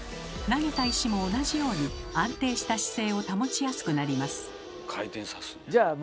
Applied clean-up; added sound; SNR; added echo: none; Wind instrument, woodwind instrument; 18 dB; none.